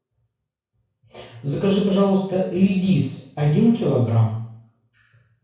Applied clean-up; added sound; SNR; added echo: none; none; none; reverberation time 0.6 s.